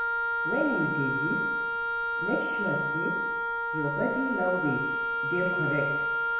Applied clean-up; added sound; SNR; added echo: none; Wind instrument, woodwind instrument; -3 dB; reverberation time 1.0 s.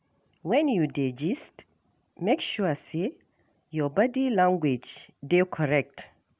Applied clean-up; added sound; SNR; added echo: none; none; none; none.